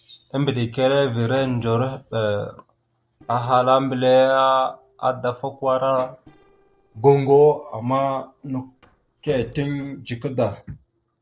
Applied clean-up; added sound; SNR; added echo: neural separator model SepFormer DNS4.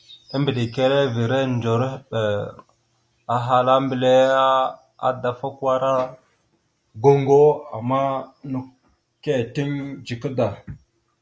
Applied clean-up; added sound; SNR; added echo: none; none; none; none.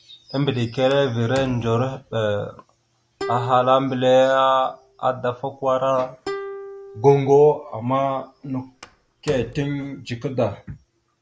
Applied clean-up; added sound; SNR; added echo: none; Plucked string instrument + Slam; 17 dB; none.